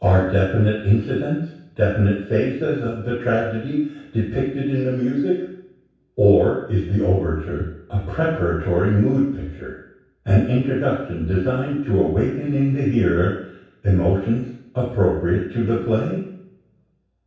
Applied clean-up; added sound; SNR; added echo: none; none; none; reverberation time 0.7 s.